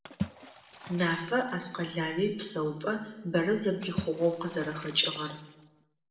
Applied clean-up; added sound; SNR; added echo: none; Water / Splash, splatter; 10 dB; reverberation time 0.8 s.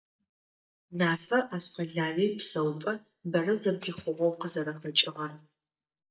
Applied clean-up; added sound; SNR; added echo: neural mask model DeepFilterNet 3.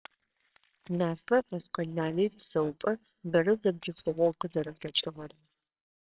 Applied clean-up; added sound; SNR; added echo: neural separator model SepFormer WHAMR!.